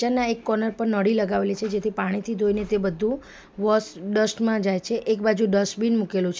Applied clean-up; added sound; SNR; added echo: none; none; none; none.